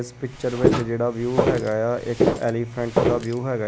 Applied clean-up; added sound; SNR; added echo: none; Walk, footsteps; -1 dB; none.